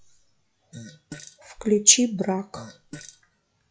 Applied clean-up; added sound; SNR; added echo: classical method log-MMSE.